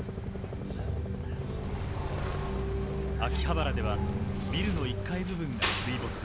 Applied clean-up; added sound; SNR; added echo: none; Bus; 0 dB; none.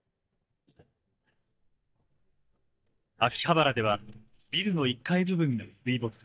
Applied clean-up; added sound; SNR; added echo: neural mask model DeepFilterNet 3.